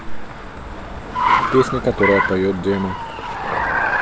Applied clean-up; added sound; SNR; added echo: none; Car; 0 dB; none.